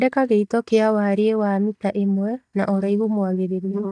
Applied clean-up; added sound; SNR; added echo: neural mask model DeepFilterNet 3.